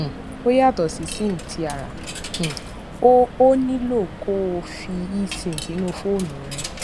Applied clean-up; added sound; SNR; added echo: none; Coin (dropping); 11 dB; none.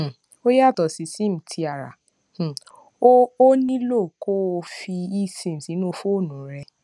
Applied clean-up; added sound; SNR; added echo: none; none; none; none.